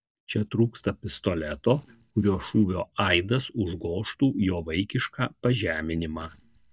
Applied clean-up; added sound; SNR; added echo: neural mask model DeepFilterNet 3.